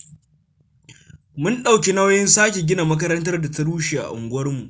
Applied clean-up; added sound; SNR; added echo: none; none; none; none.